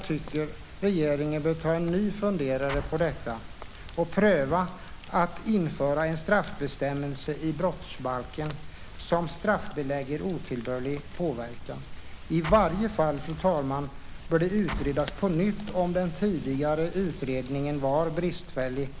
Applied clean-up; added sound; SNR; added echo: none; Explosion + Rain; 10 dB; none.